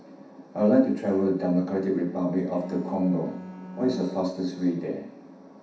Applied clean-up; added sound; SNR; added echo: none; Bowed string instrument; 14 dB; reverberation time 0.7 s.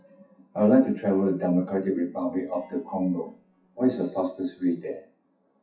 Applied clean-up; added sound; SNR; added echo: classical method WPE with log-MMSE.